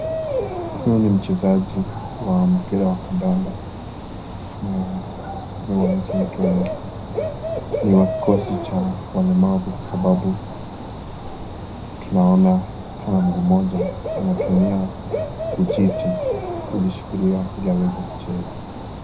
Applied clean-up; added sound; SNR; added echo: none; Bird / Dog; 6 dB; reverberation time 0.3 s.